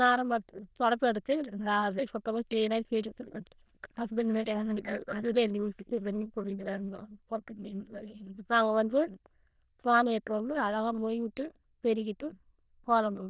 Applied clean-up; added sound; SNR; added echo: neural diffusion model UNIVERSE++.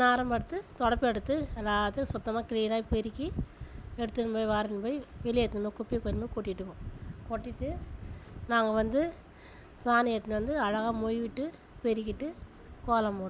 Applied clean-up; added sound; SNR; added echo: none; none; none; none.